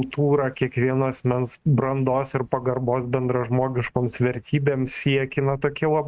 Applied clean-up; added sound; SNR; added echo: neural mask model RNNoise.